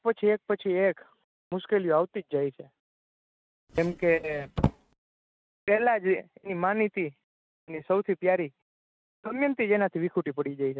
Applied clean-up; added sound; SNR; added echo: neural mask model RNNoise.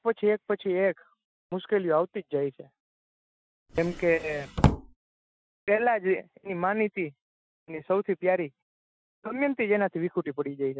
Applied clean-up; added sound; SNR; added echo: classical method Wiener filter.